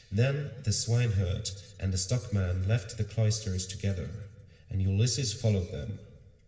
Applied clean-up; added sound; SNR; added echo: none; none; none; reverberation time 1.4 s.